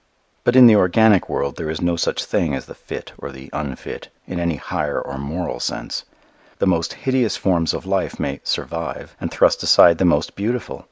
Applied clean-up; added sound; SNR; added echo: none; none; none; none.